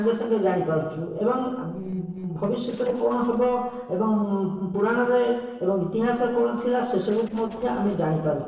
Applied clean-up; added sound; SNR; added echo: neural separator model SepFormer DNS4.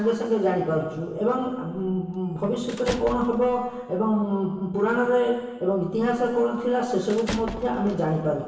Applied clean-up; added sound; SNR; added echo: none; Squeak / Slam / Human group actions; 17 dB; reverberation time 1.2 s.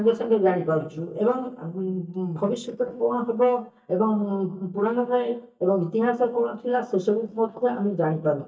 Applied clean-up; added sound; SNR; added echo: neural mask model DeepFilterNet 3.